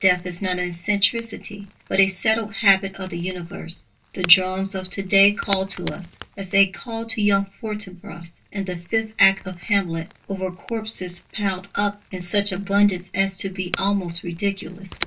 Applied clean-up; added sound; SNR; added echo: none; Crack / Crackle; 18 dB; reverberation time 0.1 s.